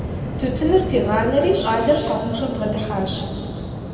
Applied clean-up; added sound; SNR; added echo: none; Waves, surf; 6 dB; reverberation time 2.3 s.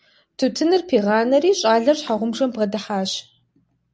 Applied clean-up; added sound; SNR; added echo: none; none; none; none.